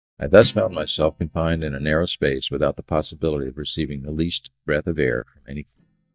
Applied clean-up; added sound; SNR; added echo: neural mask model DeepFilterNet 3.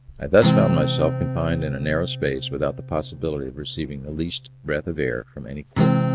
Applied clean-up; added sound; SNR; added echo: none; Acoustic guitar; 1 dB; none.